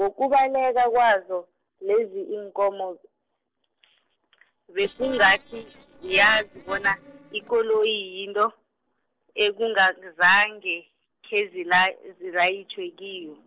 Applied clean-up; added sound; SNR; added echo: neural separator model SepFormer DNS4.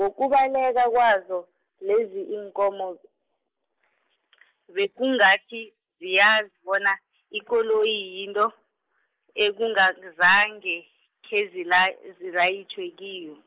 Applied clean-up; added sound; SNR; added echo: neural mask model Resemble Enhance denoiser.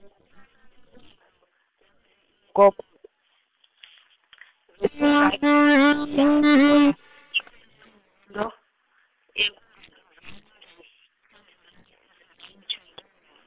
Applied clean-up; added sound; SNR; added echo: neural separator model SepFormer WHAM!.